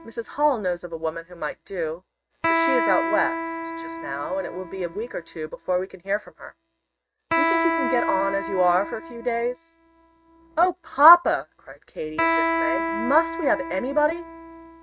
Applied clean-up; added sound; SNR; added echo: neural mask model RNNoise.